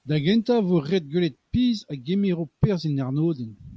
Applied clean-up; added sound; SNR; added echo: none; none; none; none.